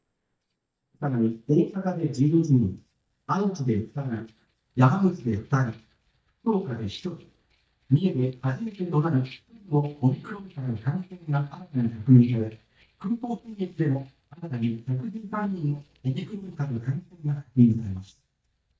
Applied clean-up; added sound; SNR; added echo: neural mask model DeepFilterNet 3.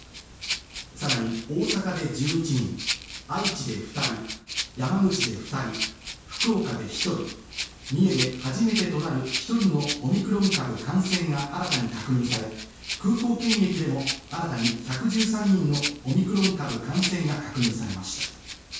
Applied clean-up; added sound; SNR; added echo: none; Rattle (instrument); 7 dB; reverberation time 0.6 s.